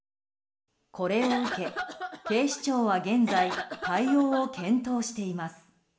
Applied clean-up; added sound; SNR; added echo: none; Cough; 7 dB; reverberation time 0.6 s.